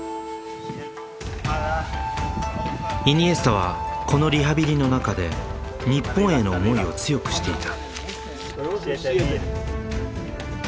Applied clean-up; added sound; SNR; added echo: none; none; none; none.